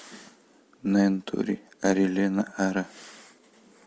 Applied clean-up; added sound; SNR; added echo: none; none; none; none.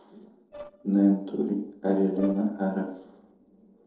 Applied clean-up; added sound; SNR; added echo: neural separator model SepFormer DNS4.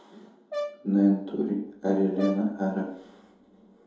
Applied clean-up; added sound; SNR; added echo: none; Brass instrument; 11 dB; reverberation time 2.6 s.